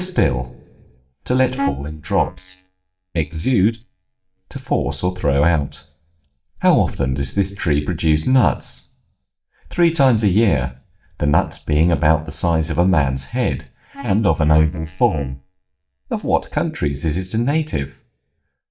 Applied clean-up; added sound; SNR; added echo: neural mask model DeepFilterNet 3.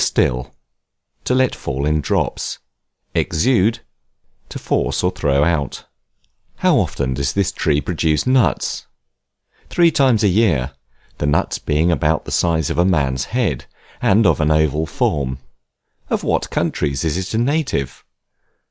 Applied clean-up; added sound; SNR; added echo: none; none; none; none.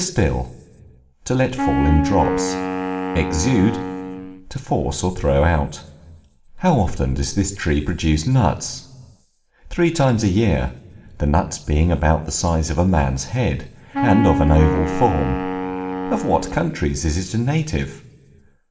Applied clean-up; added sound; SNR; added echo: none; Wind instrument, woodwind instrument; 4 dB; reverberation time 1.6 s.